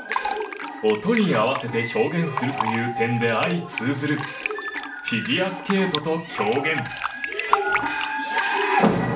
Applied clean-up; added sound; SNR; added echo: none; Fill (with liquid); 9 dB; reverberation time 0.4 s.